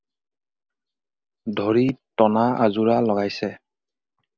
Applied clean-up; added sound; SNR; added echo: none; none; none; none.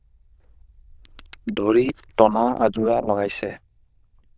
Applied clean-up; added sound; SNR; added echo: neural diffusion model UNIVERSE++.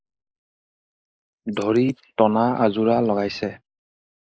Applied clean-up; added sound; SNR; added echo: neural mask model Resemble Enhance denoiser.